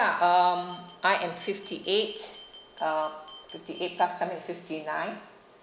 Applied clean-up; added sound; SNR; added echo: none; Glass; 17 dB; none.